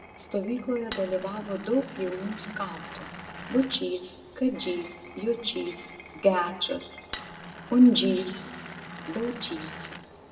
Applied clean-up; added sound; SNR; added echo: none; Glass; 13 dB; reverberation time 1.6 s.